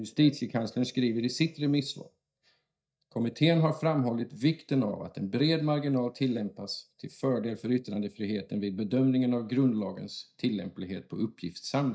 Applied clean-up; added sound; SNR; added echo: neural mask model DeepFilterNet 3.